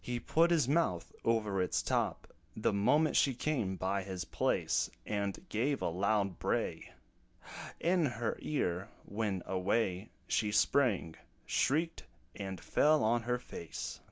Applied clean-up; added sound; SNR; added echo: none; none; none; none.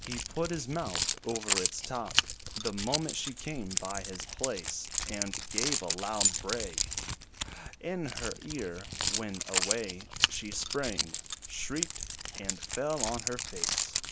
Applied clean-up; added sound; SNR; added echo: none; Keys jangling; -3 dB; none.